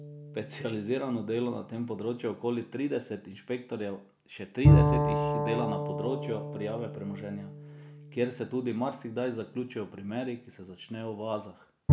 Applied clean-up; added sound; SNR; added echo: none; Bowed string instrument; -3 dB; none.